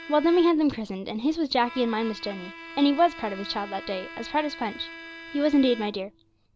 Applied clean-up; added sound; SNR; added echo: none; Bowed string instrument; 16 dB; none.